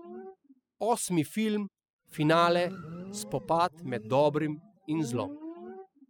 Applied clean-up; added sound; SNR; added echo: classical method spectral subtraction.